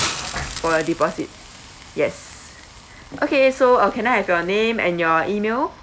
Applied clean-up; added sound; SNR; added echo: none; Hiss; 14 dB; none.